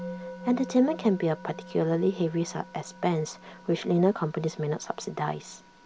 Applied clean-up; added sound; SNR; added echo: none; Musical instrument; 16 dB; none.